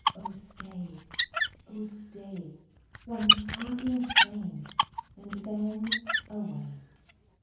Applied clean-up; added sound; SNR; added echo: none; Squeak; -5 dB; reverberation time 0.7 s.